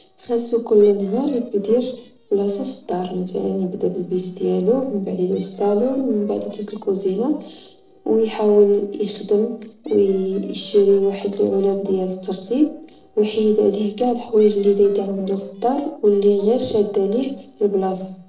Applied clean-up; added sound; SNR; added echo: neural separator model SepFormer DNS4.